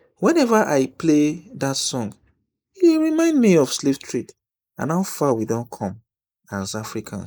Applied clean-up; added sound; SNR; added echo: neural mask model Resemble Enhance denoiser.